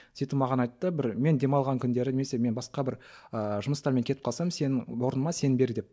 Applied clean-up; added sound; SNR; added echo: none; none; none; none.